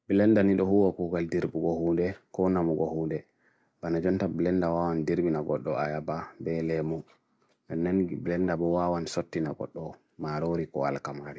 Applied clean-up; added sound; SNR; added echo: none; none; none; none.